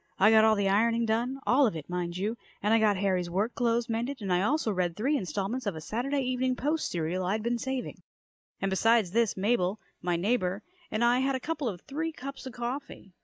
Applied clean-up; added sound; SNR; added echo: none; none; none; none.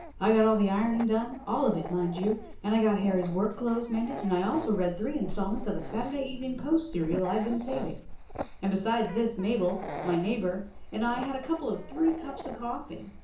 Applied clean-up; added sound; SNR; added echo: none; Dog; 10 dB; reverberation time 0.6 s.